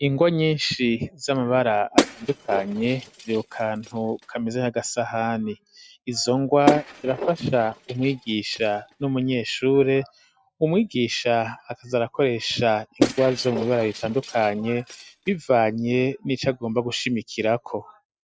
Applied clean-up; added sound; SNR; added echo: neural mask model RNNoise.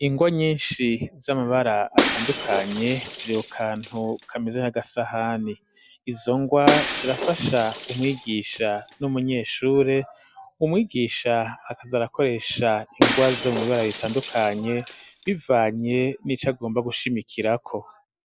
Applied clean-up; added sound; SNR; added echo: none; Shatter; 2 dB; none.